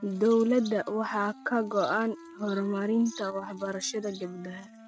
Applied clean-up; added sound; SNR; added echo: neural mask model RNNoise.